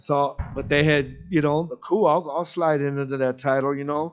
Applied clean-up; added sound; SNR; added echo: classical method log-MMSE.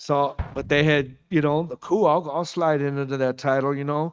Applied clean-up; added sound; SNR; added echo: neural mask model RNNoise.